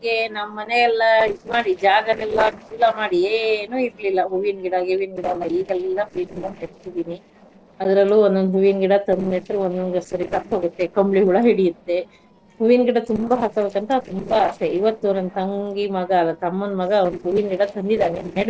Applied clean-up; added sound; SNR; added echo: neural separator model SepFormer DNS4.